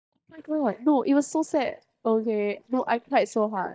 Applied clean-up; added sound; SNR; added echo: neural mask model DeepFilterNet 3.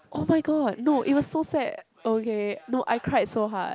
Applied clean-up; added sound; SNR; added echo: none; none; none; none.